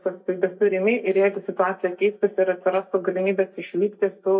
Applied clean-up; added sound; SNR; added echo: neural mask model DeepFilterNet 3.